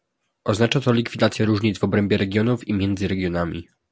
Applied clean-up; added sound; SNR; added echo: none; none; none; none.